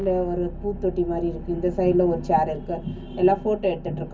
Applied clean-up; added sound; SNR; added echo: none; Keyboard (musical); 14 dB; reverberation time 0.3 s.